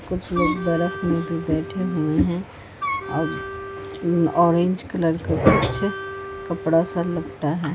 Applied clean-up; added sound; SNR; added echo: none; Wind instrument, woodwind instrument; 9 dB; none.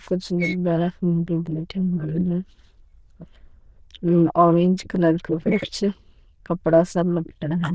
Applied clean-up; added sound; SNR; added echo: neural diffusion model UNIVERSE++.